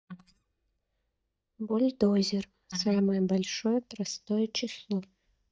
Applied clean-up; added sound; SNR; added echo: neural mask model DeepFilterNet 3.